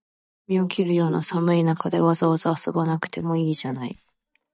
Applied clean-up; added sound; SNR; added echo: neural mask model DeepFilterNet 3.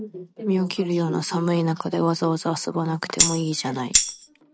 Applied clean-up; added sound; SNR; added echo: none; Tambourine; -3 dB; none.